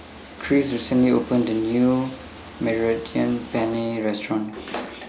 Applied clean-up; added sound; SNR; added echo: none; Bathtub (filling or washing); 16 dB; none.